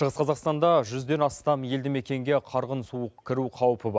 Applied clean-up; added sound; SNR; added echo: none; none; none; none.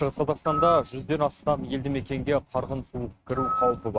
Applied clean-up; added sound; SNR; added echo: neural mask model RNNoise.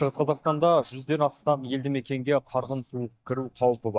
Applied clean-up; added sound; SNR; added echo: neural mask model DeepFilterNet 3.